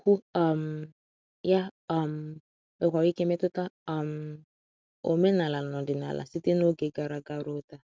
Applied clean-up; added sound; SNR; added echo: none; none; none; none.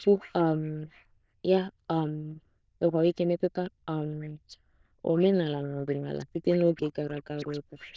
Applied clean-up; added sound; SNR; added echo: neural diffusion model UNIVERSE++.